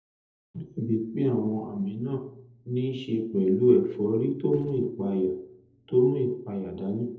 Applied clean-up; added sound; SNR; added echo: neural separator model SepFormer DNS4.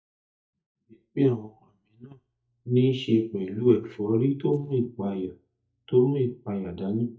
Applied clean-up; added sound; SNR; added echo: neural mask model DeepFilterNet 3.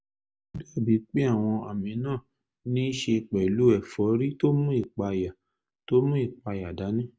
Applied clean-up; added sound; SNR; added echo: none; none; none; none.